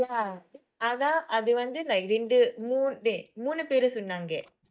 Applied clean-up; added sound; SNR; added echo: neural mask model DeepFilterNet 3.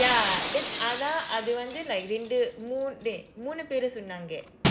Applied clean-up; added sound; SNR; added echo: none; Shatter; 2 dB; none.